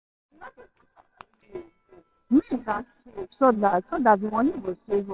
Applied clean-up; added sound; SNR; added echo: neural separator model SepFormer WHAMR!.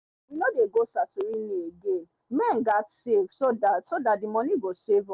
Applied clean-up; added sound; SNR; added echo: none; none; none; none.